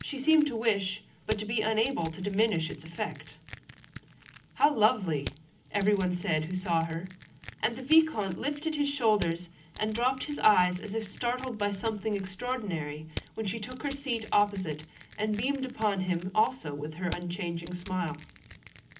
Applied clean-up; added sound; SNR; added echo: none; Crushing; 16 dB; reverberation time 0.4 s.